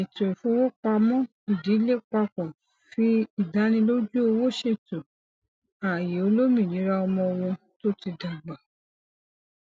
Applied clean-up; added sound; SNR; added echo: none; none; none; none.